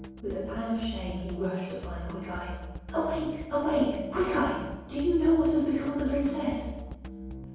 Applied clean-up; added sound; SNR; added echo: none; Drum kit; 11 dB; reverberation time 1.3 s.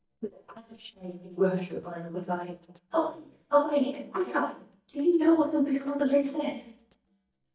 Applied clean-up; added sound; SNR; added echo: neural mask model DeepFilterNet 3.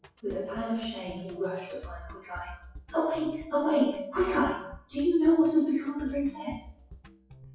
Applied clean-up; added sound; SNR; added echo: classical method WPE with log-MMSE.